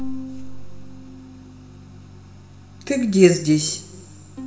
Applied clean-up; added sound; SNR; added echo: none; Bowed string instrument; 17 dB; reverberation time 1.9 s.